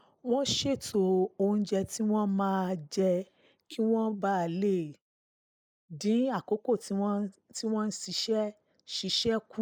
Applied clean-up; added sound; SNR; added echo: neural mask model Resemble Enhance denoiser.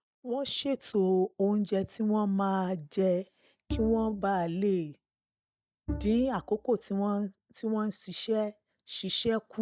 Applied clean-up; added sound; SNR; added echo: neural mask model DeepFilterNet 3.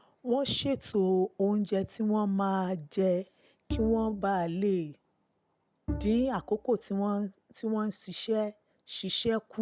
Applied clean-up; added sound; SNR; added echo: none; Bowed string instrument; 11 dB; none.